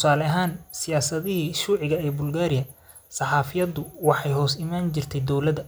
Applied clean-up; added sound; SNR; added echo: none; none; none; none.